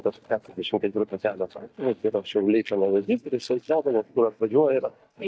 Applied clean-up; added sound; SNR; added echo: neural mask model DeepFilterNet 3.